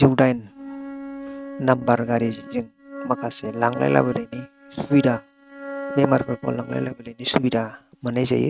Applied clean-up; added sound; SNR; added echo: neural mask model RNNoise.